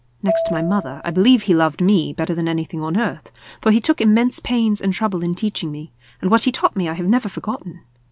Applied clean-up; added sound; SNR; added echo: none; Marimba, xylophone; 9 dB; none.